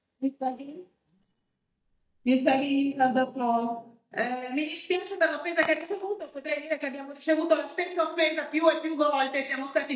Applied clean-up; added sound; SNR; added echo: neural mask model DeepFilterNet 3.